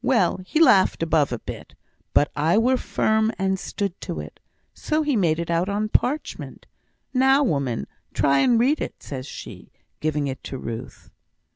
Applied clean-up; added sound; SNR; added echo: none; none; none; none.